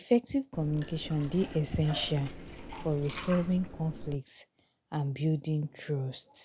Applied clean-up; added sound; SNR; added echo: none; Liquid; 11 dB; none.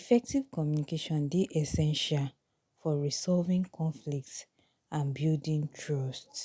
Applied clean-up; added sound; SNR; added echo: none; none; none; none.